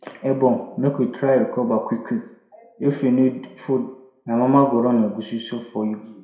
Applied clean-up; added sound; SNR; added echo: none; none; none; reverberation time 0.5 s.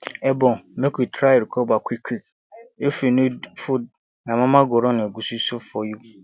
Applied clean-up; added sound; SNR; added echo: none; none; none; none.